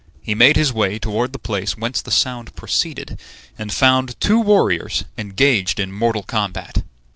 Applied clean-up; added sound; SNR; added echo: none; none; none; none.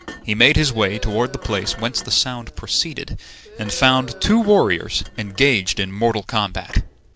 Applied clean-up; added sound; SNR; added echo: none; Thump, thud + Crowd; 19 dB; none.